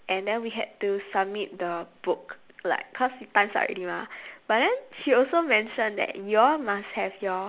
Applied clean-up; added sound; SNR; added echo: none; none; none; none.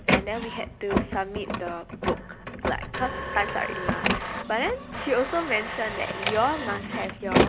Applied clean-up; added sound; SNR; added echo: none; Printer; -1 dB; none.